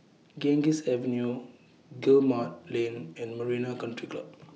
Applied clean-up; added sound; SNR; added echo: none; none; none; none.